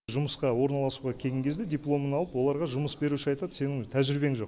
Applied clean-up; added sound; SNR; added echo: none; none; none; none.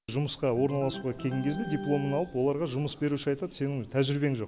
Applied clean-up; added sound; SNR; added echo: none; Organ; 14 dB; none.